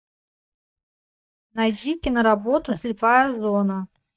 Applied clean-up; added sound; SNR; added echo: neural mask model DeepFilterNet 3.